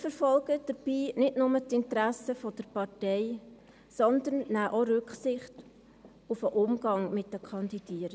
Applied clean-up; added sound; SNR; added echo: none; none; none; none.